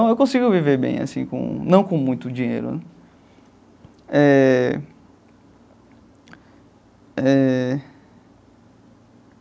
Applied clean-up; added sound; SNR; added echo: none; none; none; none.